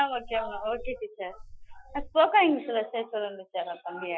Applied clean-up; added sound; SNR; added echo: classical method Wiener filter.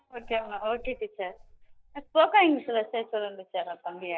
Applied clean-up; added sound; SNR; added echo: neural mask model DeepFilterNet 3.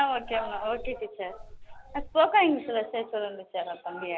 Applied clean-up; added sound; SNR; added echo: none; Wind; 13 dB; none.